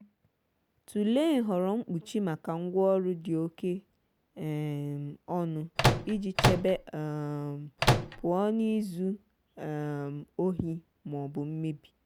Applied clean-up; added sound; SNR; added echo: none; Microwave oven; -4 dB; none.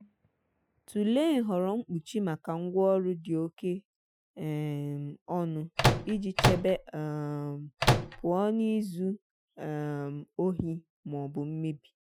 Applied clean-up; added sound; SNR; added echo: classical method Wiener filter.